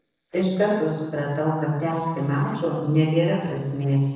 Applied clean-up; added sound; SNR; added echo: neural separator model SepFormer DNS4.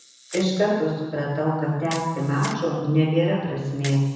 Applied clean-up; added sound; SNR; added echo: none; Camera; 19 dB; reverberation time 1.1 s.